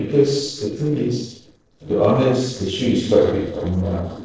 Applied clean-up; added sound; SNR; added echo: neural separator model SepFormer DNS4.